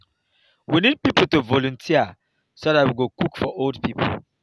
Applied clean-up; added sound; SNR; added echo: none; none; none; none.